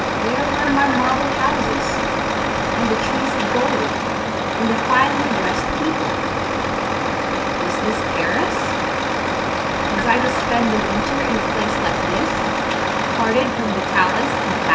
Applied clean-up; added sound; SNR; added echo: none; Truck; -4 dB; reverberation time 1.9 s.